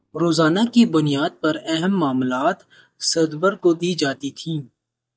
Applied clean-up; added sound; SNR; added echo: neural mask model DeepFilterNet 3.